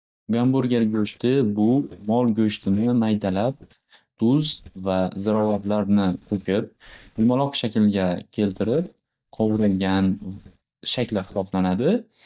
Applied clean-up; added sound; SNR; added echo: neural mask model DeepFilterNet 3.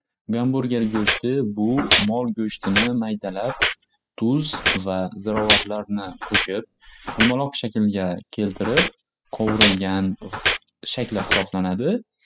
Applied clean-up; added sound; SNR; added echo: classical method spectral subtraction.